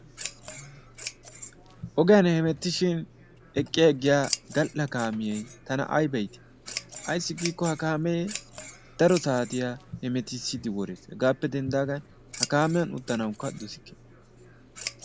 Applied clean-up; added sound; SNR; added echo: none; Scissors; 14 dB; none.